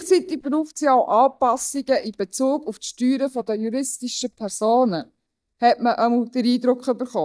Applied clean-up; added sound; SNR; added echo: neural mask model DeepFilterNet 3.